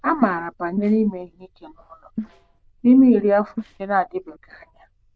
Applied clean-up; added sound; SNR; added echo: neural diffusion model UNIVERSE++.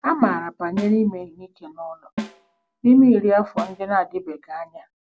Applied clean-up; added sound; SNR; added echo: none; Snare drum; 15 dB; none.